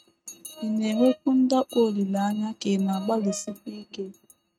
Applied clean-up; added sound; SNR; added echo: neural mask model RNNoise.